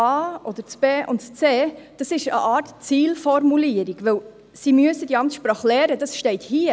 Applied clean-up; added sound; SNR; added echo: none; none; none; none.